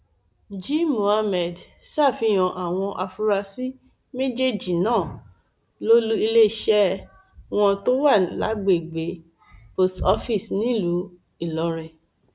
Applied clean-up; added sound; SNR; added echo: none; none; none; none.